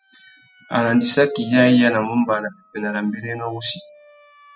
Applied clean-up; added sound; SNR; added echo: classical method spectral subtraction.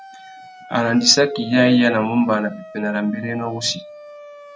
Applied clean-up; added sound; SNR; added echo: none; Siren; 19 dB; none.